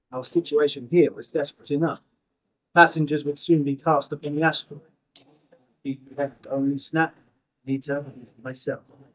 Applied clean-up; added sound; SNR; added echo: neural mask model DeepFilterNet 3.